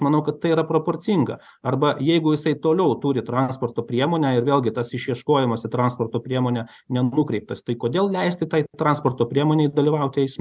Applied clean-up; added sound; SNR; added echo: none; none; none; none.